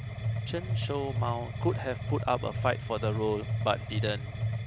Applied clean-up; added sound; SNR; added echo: none; Mechanisms; 0 dB; none.